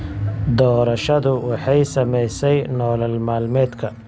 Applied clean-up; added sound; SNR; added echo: none; Marimba, xylophone; 16 dB; none.